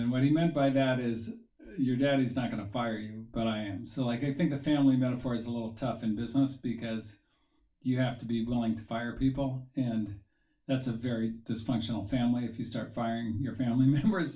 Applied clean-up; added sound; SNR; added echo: none; none; none; reverberation time 0.3 s.